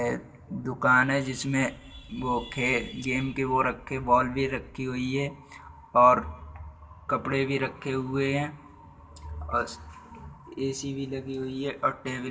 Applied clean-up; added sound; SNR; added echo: none; Scissors; 20 dB; reverberation time 0.5 s.